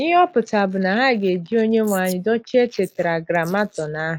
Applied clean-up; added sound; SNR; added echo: neural mask model Resemble Enhance denoiser.